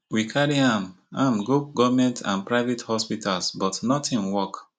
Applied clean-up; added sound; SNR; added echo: none; none; none; none.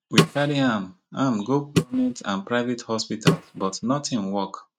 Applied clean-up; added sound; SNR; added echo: neural mask model RNNoise.